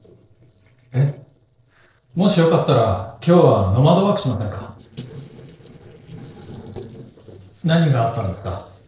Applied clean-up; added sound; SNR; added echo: neural separator model SepFormer DNS4.